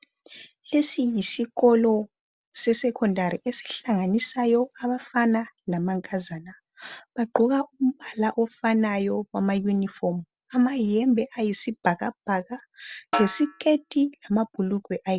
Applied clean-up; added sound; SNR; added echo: none; Snare drum; 9 dB; none.